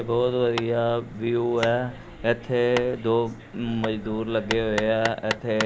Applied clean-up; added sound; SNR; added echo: none; Hammer; 11 dB; none.